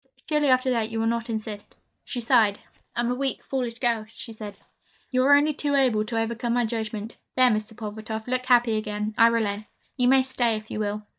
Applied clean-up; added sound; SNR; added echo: neural mask model DeepFilterNet 3.